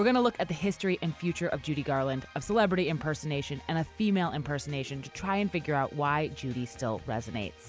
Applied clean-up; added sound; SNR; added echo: none; none; none; none.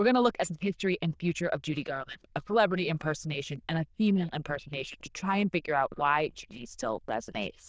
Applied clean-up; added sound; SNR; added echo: neural diffusion model UNIVERSE++.